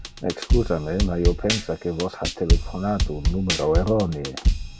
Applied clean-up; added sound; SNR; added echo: none; Drum kit; -1 dB; none.